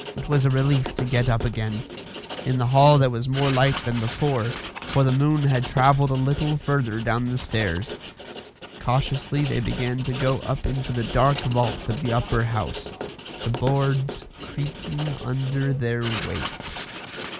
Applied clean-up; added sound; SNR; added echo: none; Writing; 12 dB; none.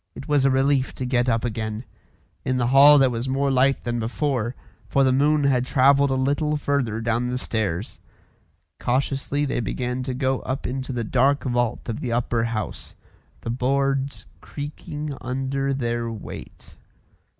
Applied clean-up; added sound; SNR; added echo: none; none; none; none.